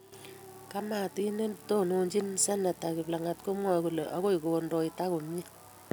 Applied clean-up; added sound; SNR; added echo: none; none; none; none.